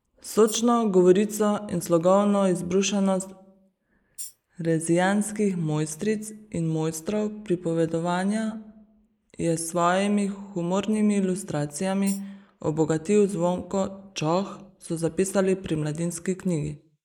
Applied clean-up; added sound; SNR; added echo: neural mask model Resemble Enhance denoiser.